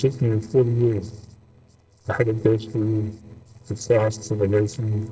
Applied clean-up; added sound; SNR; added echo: neural separator model SepFormer DNS4.